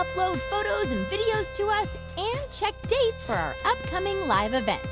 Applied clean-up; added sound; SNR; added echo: none; Bowed string instrument; 10 dB; none.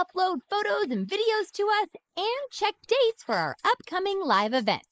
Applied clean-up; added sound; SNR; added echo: neural mask model Resemble Enhance denoiser.